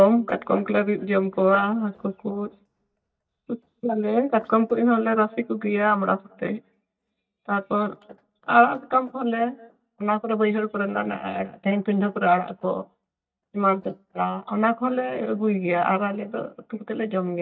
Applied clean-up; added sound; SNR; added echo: neural mask model DeepFilterNet 3.